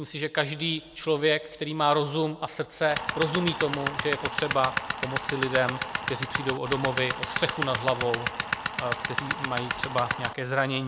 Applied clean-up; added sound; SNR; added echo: none; Tools; 3 dB; none.